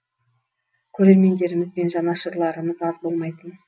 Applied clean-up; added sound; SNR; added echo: none; none; none; none.